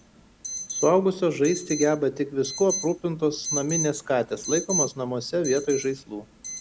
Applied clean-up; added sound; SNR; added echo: none; Alarm; 9 dB; none.